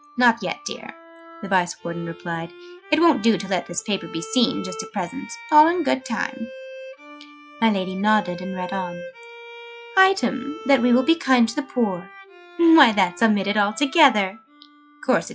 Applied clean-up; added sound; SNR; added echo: classical method log-MMSE.